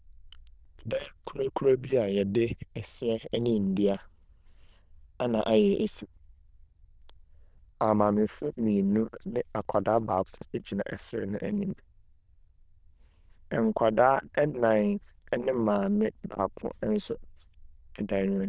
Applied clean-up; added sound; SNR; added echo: neural diffusion model UNIVERSE++.